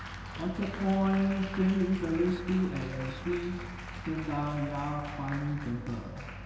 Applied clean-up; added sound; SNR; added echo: none; Applause; 13 dB; reverberation time 1.9 s.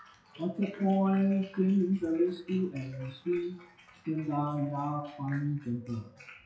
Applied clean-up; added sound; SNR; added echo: classical method WPE with log-MMSE.